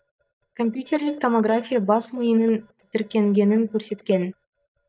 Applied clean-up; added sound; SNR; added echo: neural mask model DeepFilterNet 3.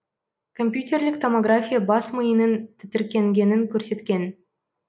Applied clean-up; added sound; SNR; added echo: none; none; none; none.